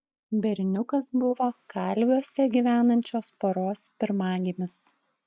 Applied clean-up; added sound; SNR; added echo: none; none; none; none.